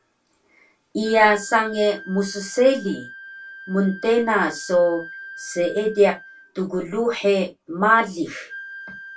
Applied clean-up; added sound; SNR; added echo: none; Wind instrument, woodwind instrument; 18 dB; reverberation time 0.2 s.